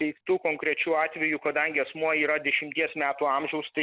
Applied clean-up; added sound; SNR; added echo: none; none; none; none.